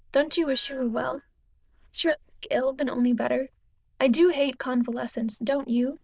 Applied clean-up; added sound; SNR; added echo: neural diffusion model UNIVERSE++.